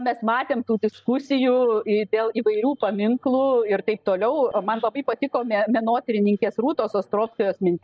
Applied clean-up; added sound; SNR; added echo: neural mask model DeepFilterNet 3.